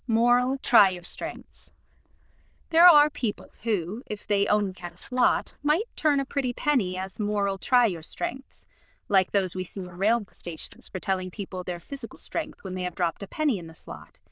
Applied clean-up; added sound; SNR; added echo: neural diffusion model UNIVERSE++.